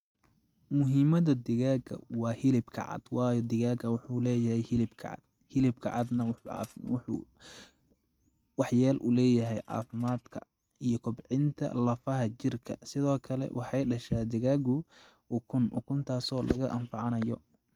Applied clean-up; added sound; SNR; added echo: neural mask model RNNoise.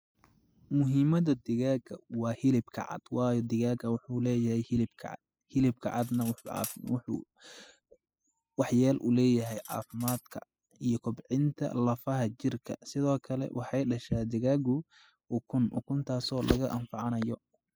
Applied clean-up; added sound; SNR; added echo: classical method spectral subtraction.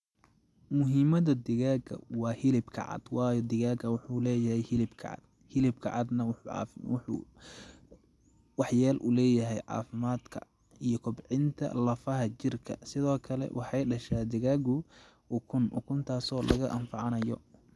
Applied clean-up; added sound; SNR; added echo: none; none; none; none.